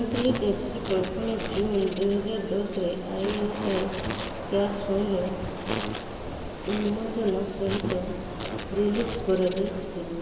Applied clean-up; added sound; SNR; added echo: none; Insect; 5 dB; reverberation time 1.8 s.